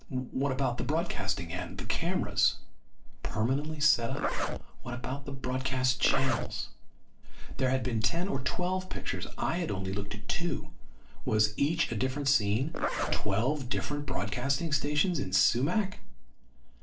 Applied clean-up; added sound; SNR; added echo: neural separator model SepFormer DNS4.